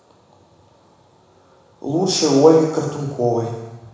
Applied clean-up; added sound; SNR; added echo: none; none; none; reverberation time 1.0 s.